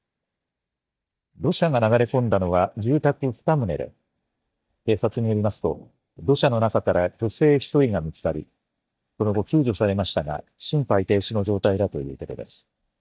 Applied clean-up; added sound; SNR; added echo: neural mask model DeepFilterNet 3.